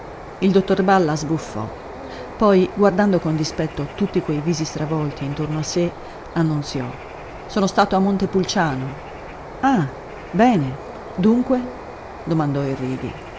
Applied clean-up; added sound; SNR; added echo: none; Bird; 14 dB; none.